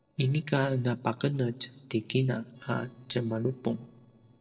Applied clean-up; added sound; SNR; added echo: neural separator model SepFormer DNS4.